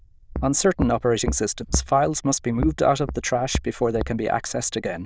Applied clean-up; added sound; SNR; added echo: neural diffusion model UNIVERSE++.